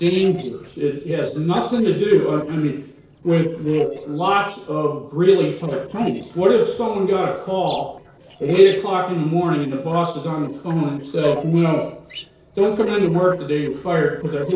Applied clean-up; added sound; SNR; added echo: neural separator model SepFormer DNS4.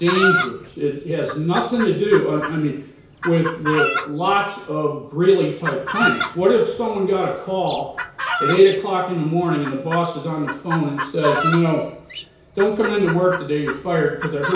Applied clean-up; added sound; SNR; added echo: none; Chicken, rooster; 7 dB; reverberation time 0.6 s.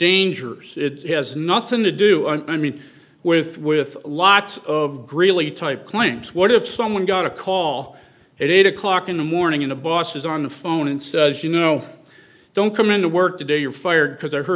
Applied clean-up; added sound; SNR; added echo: none; none; none; none.